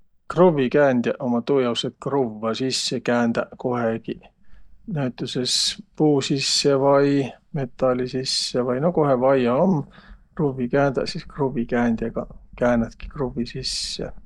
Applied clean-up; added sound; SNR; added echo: neural mask model DeepFilterNet 3.